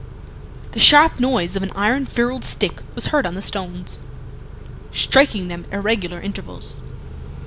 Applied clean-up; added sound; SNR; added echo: none; Idling / Accelerating, revving, vroom / Car; 13 dB; none.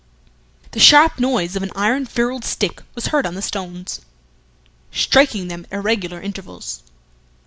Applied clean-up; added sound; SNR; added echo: none; none; none; none.